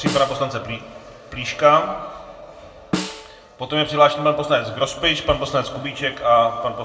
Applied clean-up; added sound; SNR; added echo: none; Snare drum; 10 dB; reverberation time 1.0 s.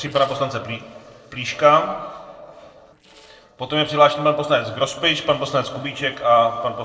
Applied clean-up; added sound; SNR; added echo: neural separator model SepFormer DNS4.